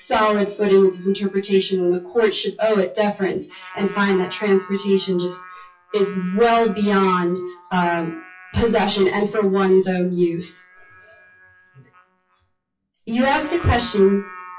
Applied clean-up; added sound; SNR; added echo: classical method WPE with log-MMSE.